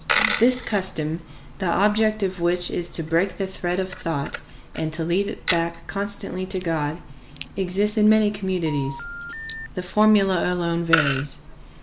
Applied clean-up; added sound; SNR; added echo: none; Coin (dropping) + Telephone; 9 dB; none.